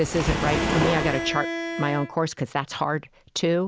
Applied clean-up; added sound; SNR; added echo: none; Bowed string instrument + Waves, surf; 3 dB; none.